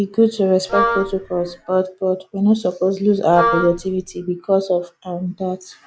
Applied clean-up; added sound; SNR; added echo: none; Wind instrument, woodwind instrument; 3 dB; none.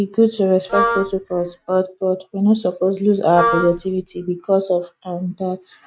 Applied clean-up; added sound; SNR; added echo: neural mask model RNNoise.